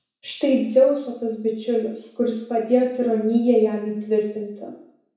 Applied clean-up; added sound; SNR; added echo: none; none; none; reverberation time 0.7 s.